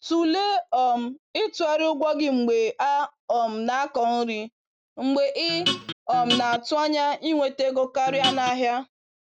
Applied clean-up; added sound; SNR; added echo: none; Guitar; 3 dB; none.